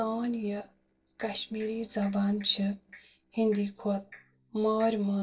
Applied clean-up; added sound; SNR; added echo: neural separator model SepFormer DNS4.